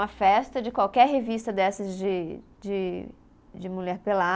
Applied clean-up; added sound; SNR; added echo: none; none; none; none.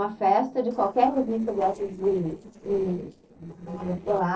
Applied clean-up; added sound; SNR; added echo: neural separator model SepFormer DNS4.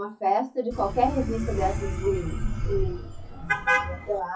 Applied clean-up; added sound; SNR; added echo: classical method WPE with log-MMSE.